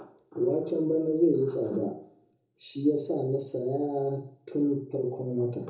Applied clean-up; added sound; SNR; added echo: none; none; none; reverberation time 0.5 s.